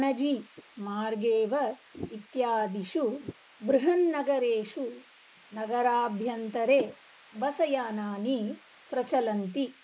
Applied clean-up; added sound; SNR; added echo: neural mask model Resemble Enhance denoiser.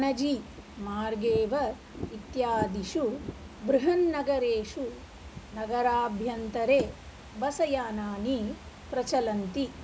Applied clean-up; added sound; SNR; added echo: none; Fireworks / Ocean; 15 dB; none.